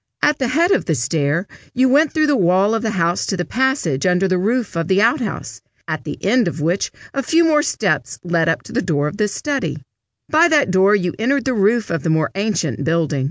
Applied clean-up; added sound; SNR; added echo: none; none; none; none.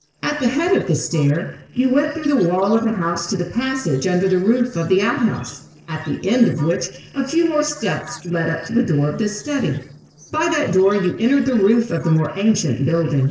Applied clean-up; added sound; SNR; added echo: neural separator model SepFormer DNS4.